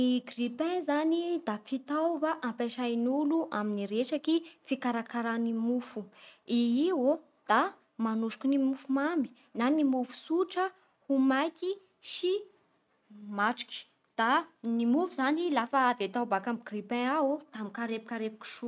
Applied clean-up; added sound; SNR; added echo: none; none; none; none.